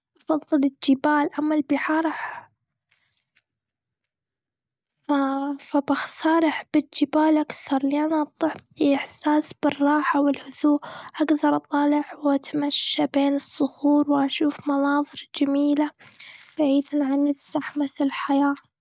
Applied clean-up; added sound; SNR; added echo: none; none; none; none.